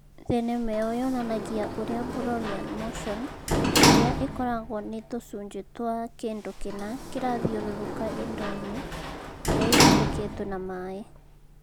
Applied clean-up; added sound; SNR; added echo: none; Sliding door; -4 dB; none.